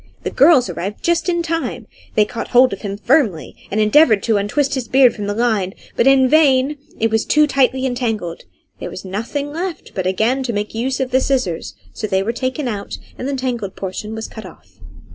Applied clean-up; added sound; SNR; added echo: none; none; none; none.